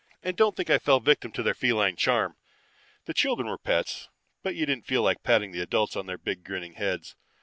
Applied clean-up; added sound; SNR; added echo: none; none; none; none.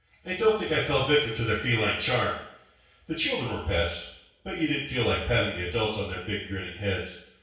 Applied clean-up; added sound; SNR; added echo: none; none; none; reverberation time 0.6 s.